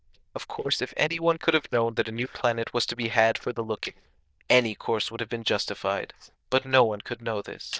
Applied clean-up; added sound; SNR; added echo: neural diffusion model UNIVERSE++.